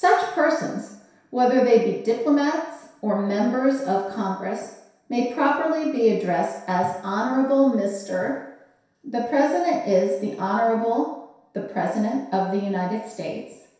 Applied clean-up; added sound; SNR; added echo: none; none; none; reverberation time 0.7 s.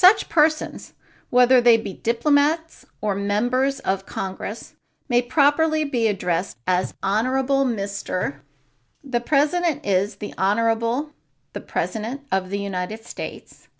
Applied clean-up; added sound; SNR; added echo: none; none; none; none.